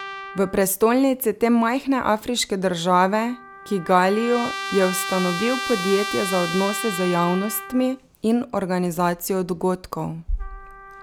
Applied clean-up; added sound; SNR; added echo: none; Trumpet; 11 dB; none.